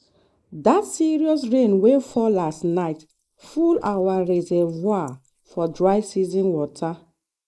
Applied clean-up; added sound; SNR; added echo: neural mask model Resemble Enhance denoiser.